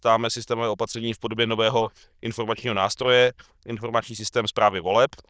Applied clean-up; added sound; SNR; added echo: neural diffusion model UNIVERSE++.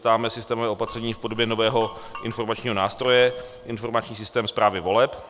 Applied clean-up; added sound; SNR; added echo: none; Glass; 18 dB; none.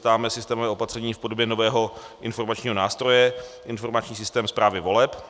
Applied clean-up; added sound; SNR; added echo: none; none; none; none.